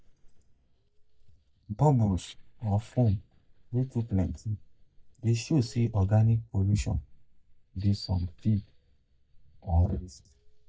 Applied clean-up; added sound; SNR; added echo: neural mask model DeepFilterNet 3.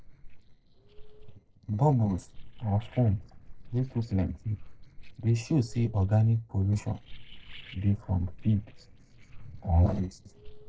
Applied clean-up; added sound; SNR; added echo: neural separator model SepFormer DNS4.